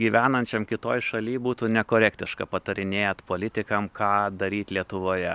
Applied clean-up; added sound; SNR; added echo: none; none; none; none.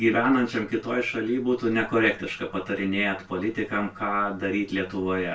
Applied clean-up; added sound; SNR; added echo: none; none; none; reverberation time 0.2 s.